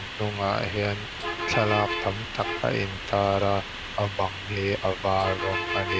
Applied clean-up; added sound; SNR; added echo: none; Bus; 5 dB; none.